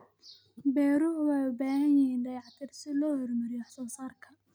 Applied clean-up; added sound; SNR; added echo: none; none; none; none.